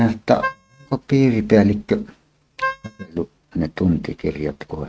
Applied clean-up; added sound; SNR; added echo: neural mask model RNNoise.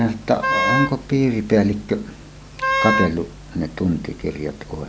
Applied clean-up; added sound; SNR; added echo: none; Wind instrument, woodwind instrument; 0 dB; none.